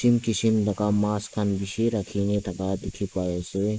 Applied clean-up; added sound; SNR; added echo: neural mask model Resemble Enhance denoiser.